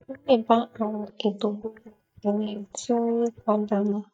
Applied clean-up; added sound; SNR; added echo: neural mask model DeepFilterNet 3.